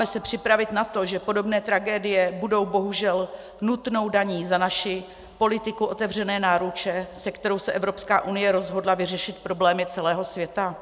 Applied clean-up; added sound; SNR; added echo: none; none; none; none.